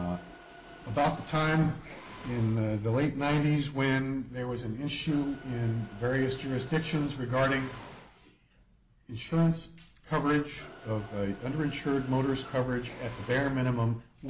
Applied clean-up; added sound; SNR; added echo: none; Mechanisms; 19 dB; none.